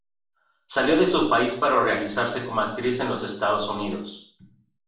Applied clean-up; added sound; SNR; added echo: none; none; none; reverberation time 0.5 s.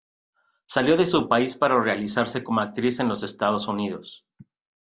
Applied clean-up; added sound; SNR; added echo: none; none; none; none.